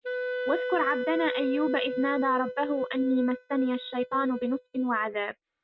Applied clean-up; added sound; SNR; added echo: neural mask model RNNoise.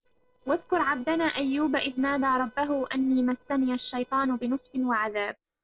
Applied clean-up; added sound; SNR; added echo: neural separator model SepFormer DNS4.